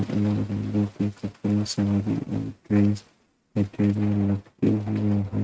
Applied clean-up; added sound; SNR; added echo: neural mask model RNNoise.